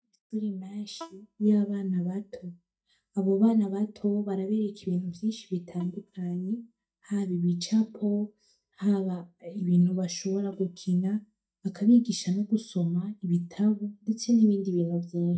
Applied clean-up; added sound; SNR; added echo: neural mask model DeepFilterNet 3.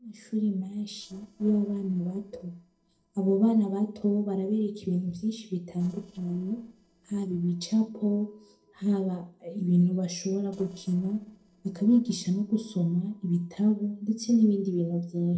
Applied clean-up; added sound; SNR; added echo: neural separator model SepFormer DNS4.